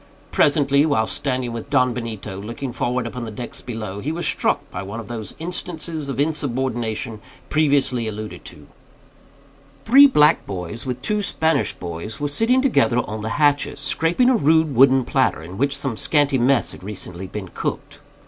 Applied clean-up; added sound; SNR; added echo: none; none; none; none.